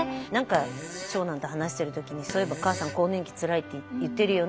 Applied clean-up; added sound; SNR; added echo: none; Fart; 13 dB; none.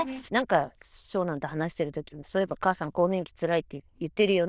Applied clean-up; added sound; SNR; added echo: neural diffusion model UNIVERSE++.